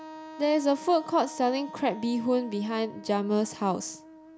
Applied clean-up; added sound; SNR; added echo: none; Wind instrument, woodwind instrument; 16 dB; none.